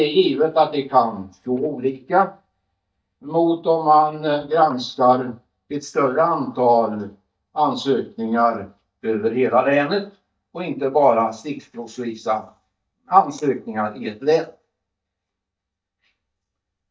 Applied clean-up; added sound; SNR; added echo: neural mask model DeepFilterNet 3.